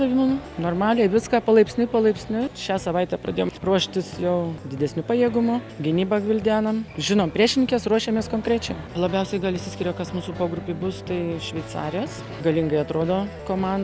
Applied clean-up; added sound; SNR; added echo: none; none; none; none.